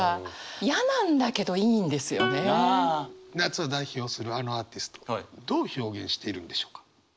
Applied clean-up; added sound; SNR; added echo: none; Plucked string instrument; 9 dB; none.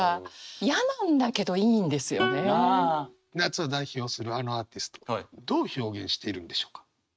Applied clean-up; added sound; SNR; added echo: neural mask model RNNoise.